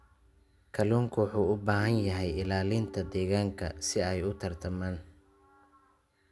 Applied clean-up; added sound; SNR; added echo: none; Guitar; 17 dB; none.